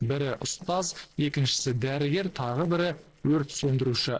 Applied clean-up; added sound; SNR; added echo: neural separator model SepFormer DNS4.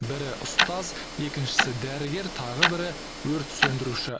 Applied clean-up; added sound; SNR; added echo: none; Tick-tock; -2 dB; none.